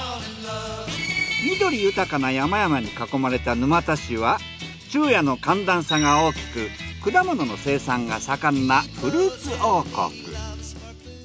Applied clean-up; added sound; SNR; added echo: none; none; none; none.